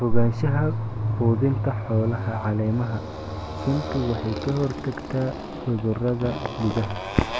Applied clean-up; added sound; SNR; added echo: none; Motorcycle; 6 dB; none.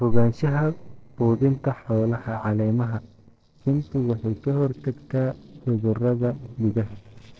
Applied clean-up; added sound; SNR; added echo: neural separator model SepFormer DNS4.